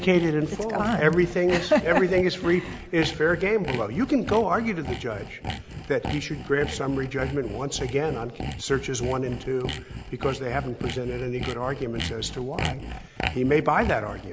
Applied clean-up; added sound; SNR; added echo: none; Sawing; 10 dB; none.